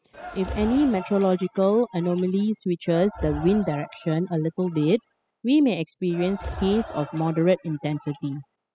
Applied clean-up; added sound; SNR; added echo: classical method spectral subtraction.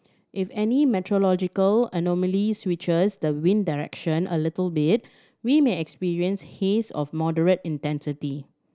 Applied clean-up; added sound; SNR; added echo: none; none; none; none.